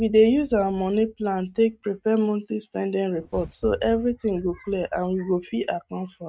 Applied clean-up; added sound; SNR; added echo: neural mask model RNNoise.